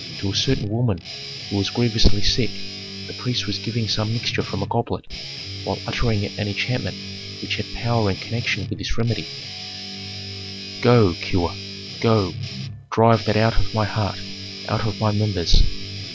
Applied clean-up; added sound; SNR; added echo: none; Guitar; 11 dB; none.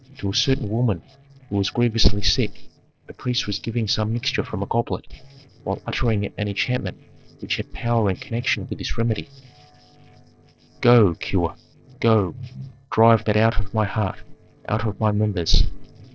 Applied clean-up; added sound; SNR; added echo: neural separator model SepFormer DNS4.